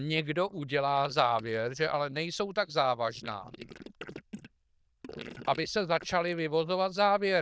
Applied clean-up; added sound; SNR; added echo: neural diffusion model UNIVERSE++.